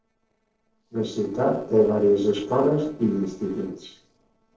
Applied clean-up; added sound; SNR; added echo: neural separator model SepFormer DNS4.